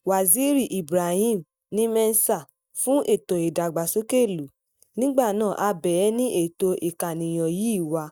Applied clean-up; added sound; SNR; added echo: neural mask model DeepFilterNet 3.